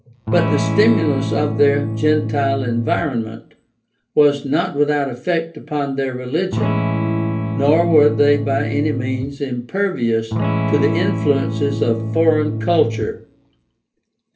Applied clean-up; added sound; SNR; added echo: none; Electric guitar / Strum; 2 dB; reverberation time 0.3 s.